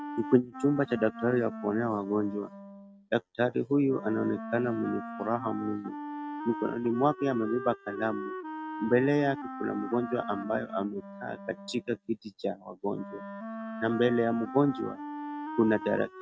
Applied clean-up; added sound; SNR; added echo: neural mask model RNNoise.